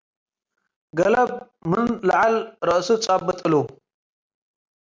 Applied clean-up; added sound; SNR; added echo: none; none; none; none.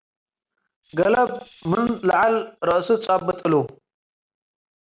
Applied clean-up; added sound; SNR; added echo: none; Tambourine; 17 dB; none.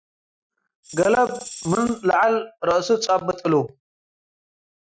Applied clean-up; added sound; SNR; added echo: classical method Wiener filter.